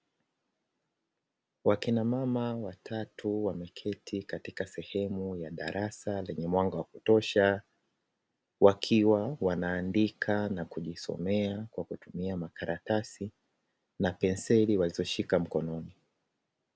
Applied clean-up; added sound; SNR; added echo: none; none; none; none.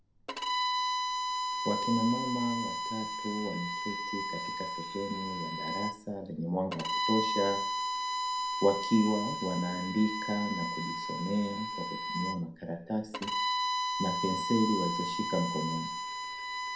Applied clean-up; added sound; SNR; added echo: none; Bowed string instrument; 1 dB; reverberation time 0.4 s.